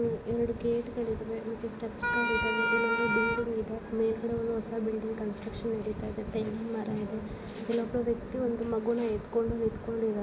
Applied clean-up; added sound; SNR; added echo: none; Wind instrument, woodwind instrument; -1 dB; none.